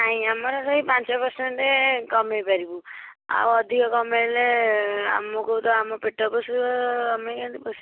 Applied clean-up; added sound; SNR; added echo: none; none; none; none.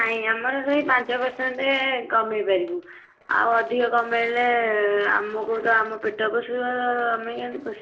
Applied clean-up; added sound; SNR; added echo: neural separator model SepFormer DNS4.